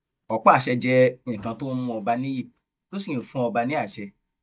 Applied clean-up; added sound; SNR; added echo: neural mask model DeepFilterNet 3.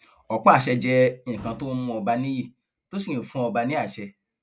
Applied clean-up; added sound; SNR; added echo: none; none; none; none.